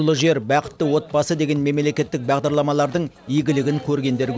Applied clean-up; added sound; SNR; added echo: none; none; none; none.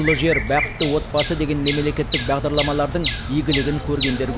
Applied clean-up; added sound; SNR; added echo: none; Bird vocalization, bird call, bird song; 3 dB; none.